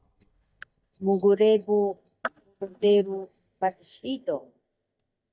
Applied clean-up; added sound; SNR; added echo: neural mask model DeepFilterNet 3.